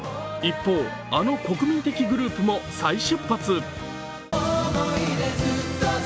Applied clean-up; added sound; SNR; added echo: none; none; none; none.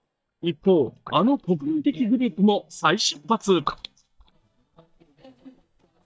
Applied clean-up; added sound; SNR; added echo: neural mask model DeepFilterNet 3.